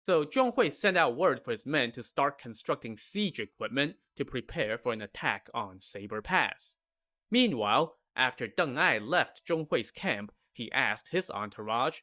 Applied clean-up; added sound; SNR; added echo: neural mask model DeepFilterNet 3.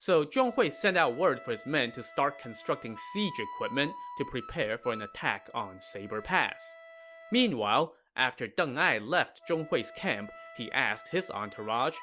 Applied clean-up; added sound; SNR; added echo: none; Wind instrument, woodwind instrument; 17 dB; none.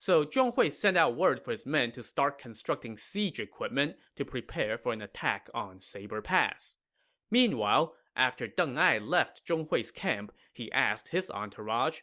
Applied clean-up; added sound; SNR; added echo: none; none; none; none.